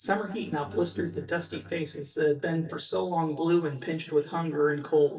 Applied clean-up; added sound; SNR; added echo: neural mask model DeepFilterNet 3.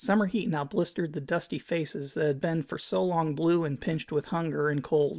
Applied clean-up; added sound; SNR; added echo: none; none; none; none.